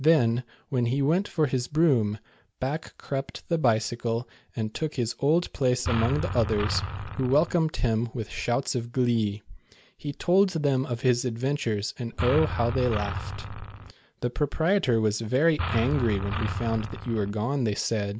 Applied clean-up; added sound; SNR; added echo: none; Engine; 5 dB; none.